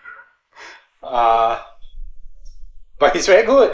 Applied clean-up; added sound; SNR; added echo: neural mask model Resemble Enhance denoiser.